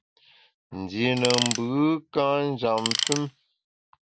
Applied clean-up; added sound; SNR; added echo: none; Tools; 2 dB; none.